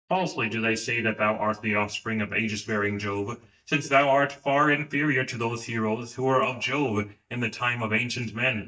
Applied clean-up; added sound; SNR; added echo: neural mask model DeepFilterNet 3.